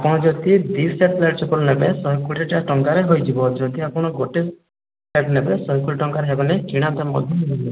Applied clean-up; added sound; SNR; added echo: none; none; none; none.